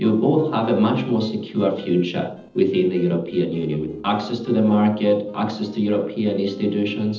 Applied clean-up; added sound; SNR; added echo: neural separator model SepFormer DNS4.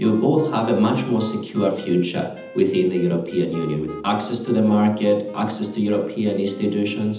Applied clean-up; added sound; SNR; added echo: none; Wind instrument, woodwind instrument; 18 dB; reverberation time 0.8 s.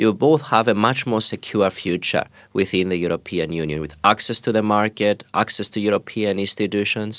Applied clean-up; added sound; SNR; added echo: none; none; none; none.